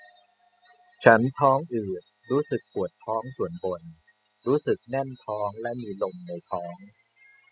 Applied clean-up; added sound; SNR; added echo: classical method spectral subtraction.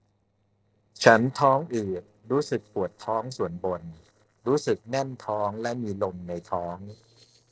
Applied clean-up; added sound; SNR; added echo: neural separator model SepFormer DNS4.